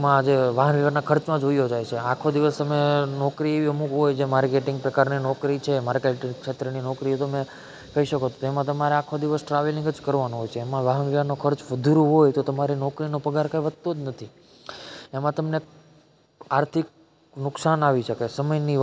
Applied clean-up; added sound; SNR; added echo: none; none; none; none.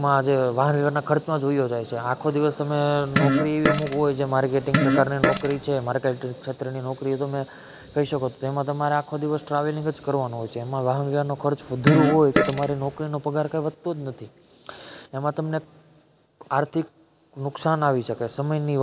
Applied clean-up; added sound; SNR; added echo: none; Fart; -1 dB; none.